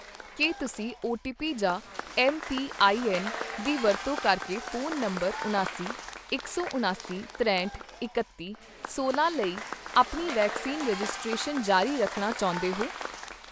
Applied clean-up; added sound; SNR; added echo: none; Applause / Crowd / Cheering; 9 dB; none.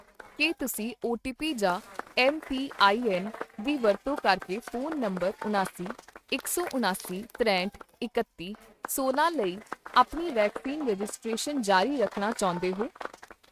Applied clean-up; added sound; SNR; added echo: neural mask model RNNoise.